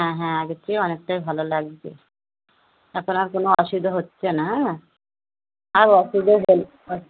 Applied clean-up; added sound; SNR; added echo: none; none; none; none.